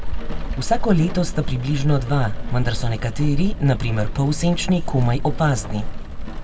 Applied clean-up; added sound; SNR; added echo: none; Rain; 1 dB; reverberation time 0.9 s.